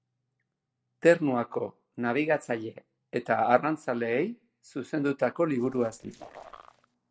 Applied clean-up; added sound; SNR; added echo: neural separator model SepFormer DNS4.